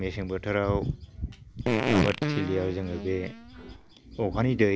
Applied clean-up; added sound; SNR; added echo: none; Fart; 0 dB; none.